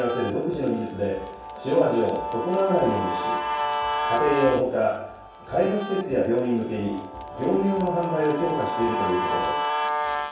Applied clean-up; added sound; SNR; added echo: none; Guitar; 4 dB; reverberation time 0.7 s.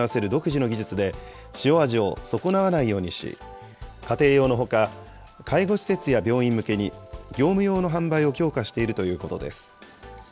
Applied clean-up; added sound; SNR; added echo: none; none; none; none.